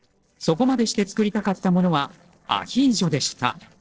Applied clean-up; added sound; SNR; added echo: neural separator model SepFormer DNS4.